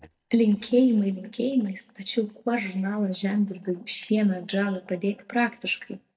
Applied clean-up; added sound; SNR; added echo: neural mask model DeepFilterNet 3.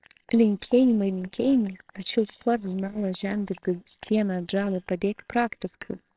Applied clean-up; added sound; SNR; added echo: neural separator model SepFormer WHAMR!.